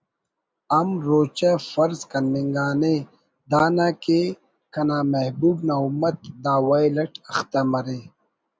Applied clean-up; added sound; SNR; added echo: none; none; none; none.